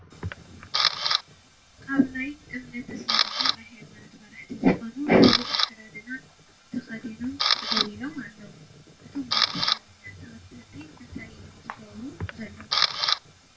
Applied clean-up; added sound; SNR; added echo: none; Camera; 0 dB; reverberation time 0.2 s.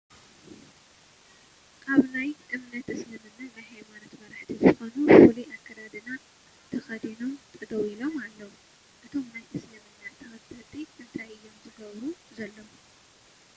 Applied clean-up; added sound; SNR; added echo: none; none; none; none.